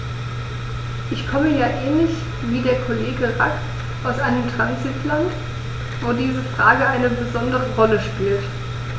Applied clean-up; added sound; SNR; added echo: none; none; none; none.